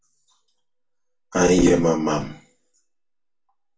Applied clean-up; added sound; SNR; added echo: none; none; none; reverberation time 0.3 s.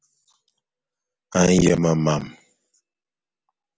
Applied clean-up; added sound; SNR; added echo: none; none; none; none.